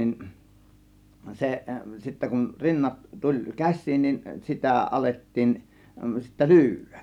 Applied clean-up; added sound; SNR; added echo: none; none; none; none.